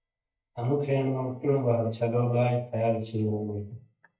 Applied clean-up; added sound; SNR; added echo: neural mask model DeepFilterNet 3.